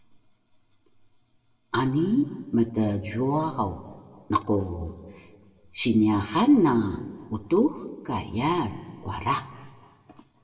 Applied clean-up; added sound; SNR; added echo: none; none; none; reverberation time 1.2 s.